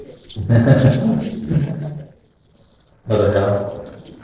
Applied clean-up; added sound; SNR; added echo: neural separator model SepFormer DNS4.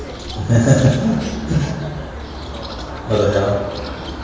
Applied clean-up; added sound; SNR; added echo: none; Bird; 12 dB; reverberation time 1.2 s.